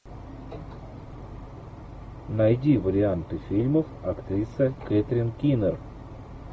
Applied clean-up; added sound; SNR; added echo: none; none; none; none.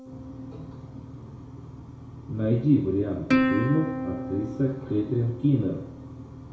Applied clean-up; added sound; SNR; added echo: none; Plucked string instrument; 5 dB; reverberation time 0.6 s.